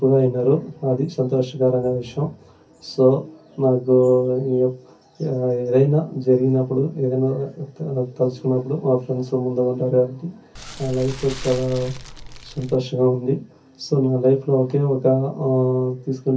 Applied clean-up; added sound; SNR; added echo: none; Fire; 14 dB; reverberation time 0.3 s.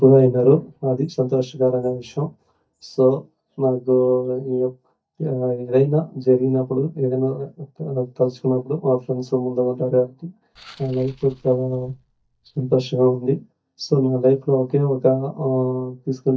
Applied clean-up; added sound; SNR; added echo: neural mask model DeepFilterNet 3.